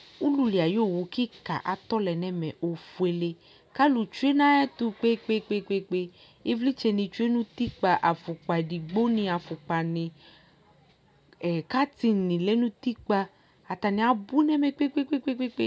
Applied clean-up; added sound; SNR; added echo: none; none; none; none.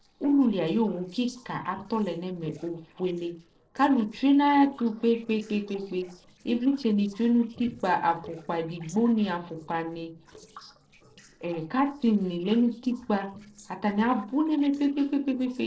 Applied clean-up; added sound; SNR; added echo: neural separator model SepFormer DNS4.